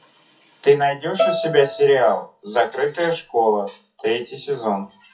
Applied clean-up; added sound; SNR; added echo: classical method WPE with log-MMSE.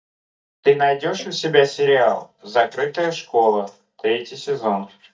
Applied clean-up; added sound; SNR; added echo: neural mask model DeepFilterNet 3.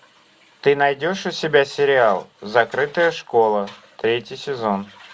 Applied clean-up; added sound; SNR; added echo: none; none; none; none.